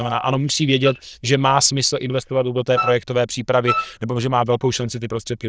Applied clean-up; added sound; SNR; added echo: neural diffusion model UNIVERSE++.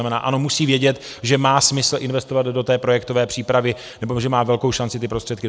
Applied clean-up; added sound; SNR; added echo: none; none; none; none.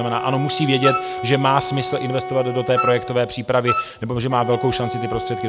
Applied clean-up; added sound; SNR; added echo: none; Wind instrument, woodwind instrument + Wind instrument, woodwind instrument; 6 dB; none.